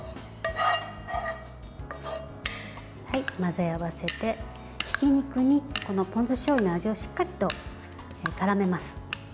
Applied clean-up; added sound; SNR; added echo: none; none; none; none.